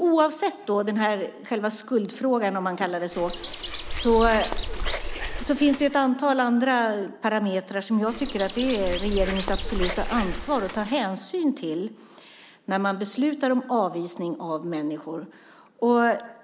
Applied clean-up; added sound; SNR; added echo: none; Bird; 5 dB; none.